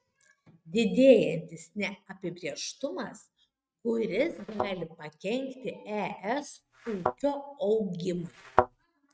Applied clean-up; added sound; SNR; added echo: neural mask model RNNoise.